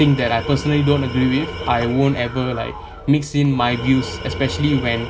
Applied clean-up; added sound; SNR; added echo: none; Tools; 11 dB; none.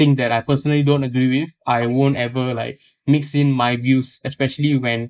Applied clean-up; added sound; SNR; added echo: neural mask model Resemble Enhance denoiser.